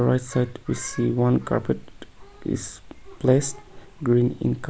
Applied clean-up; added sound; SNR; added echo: none; none; none; none.